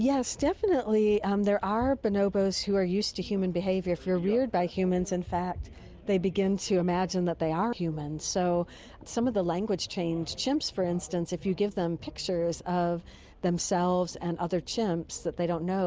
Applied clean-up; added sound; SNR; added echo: none; none; none; none.